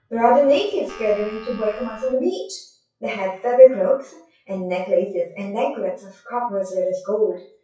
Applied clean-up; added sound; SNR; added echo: classical method WPE with log-MMSE.